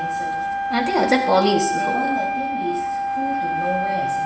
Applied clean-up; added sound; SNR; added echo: none; Wind instrument, woodwind instrument; -1 dB; reverberation time 0.8 s.